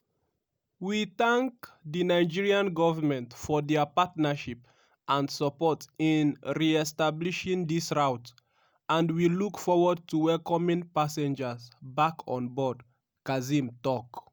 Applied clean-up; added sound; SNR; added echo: none; none; none; none.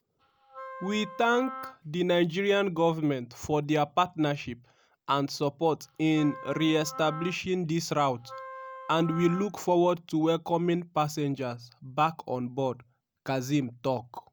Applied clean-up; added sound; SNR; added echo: none; Wind instrument, woodwind instrument; 14 dB; none.